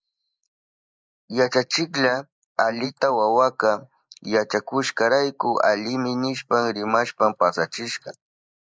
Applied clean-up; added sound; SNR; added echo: neural mask model Resemble Enhance denoiser.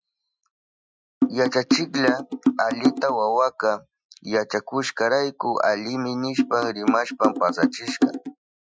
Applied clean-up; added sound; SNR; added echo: classical method Wiener filter.